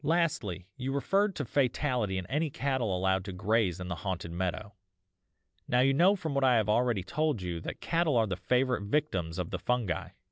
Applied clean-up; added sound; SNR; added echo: none; none; none; none.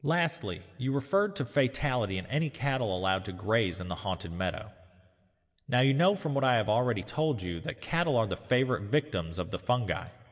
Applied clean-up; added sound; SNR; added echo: none; none; none; reverberation time 1.2 s.